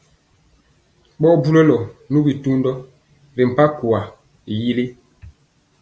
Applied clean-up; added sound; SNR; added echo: none; none; none; none.